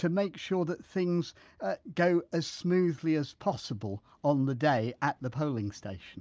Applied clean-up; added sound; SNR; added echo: none; none; none; none.